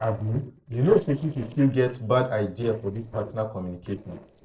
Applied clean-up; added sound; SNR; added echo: neural separator model SepFormer DNS4.